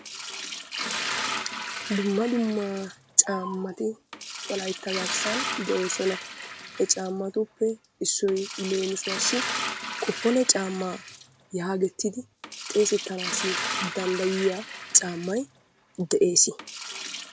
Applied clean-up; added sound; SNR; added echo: none; Liquid; 7 dB; none.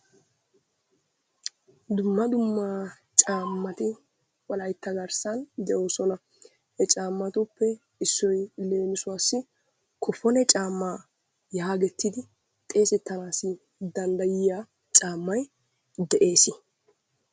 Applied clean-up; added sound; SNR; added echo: none; none; none; none.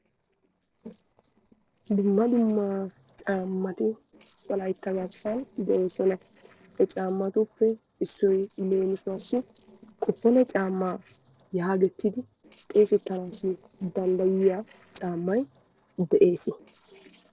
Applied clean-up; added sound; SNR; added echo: neural separator model SepFormer DNS4.